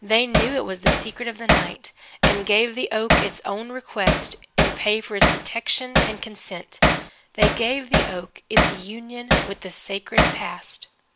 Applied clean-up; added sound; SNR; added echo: none; Hammer; -5 dB; none.